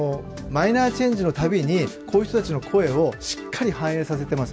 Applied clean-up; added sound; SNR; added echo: none; none; none; none.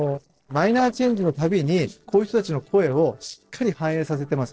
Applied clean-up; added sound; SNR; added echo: neural separator model SepFormer DNS4.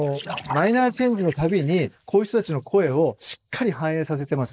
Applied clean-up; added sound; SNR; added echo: neural mask model Resemble Enhance denoiser.